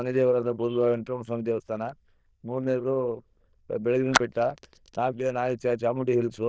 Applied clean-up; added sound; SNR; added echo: neural diffusion model UNIVERSE++.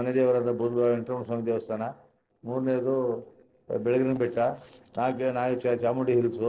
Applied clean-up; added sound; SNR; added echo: neural separator model SepFormer DNS4.